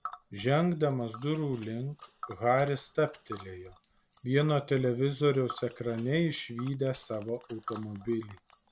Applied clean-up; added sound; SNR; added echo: none; Tick; 18 dB; none.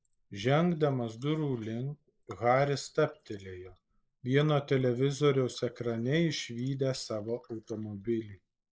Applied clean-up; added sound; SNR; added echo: neural mask model Resemble Enhance denoiser.